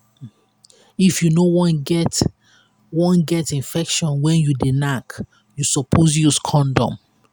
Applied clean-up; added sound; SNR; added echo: none; none; none; none.